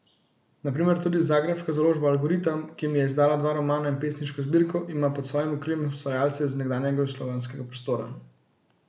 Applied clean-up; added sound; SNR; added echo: none; none; none; none.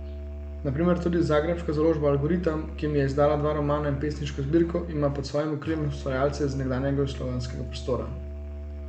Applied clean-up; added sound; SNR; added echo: none; Musical instrument; 9 dB; none.